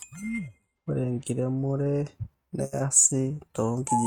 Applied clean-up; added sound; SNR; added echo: neural mask model RNNoise.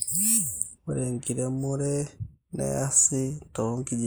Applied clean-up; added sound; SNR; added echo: neural mask model Resemble Enhance denoiser.